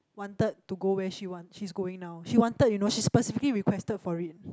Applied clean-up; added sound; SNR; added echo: none; none; none; none.